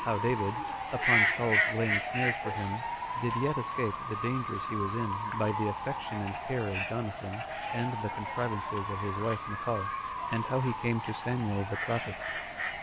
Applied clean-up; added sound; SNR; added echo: none; Bird / Fowl; 0 dB; none.